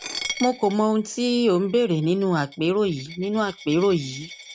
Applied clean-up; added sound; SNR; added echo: none; Coin (dropping); 15 dB; none.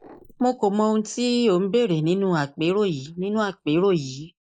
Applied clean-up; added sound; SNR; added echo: neural mask model Resemble Enhance denoiser.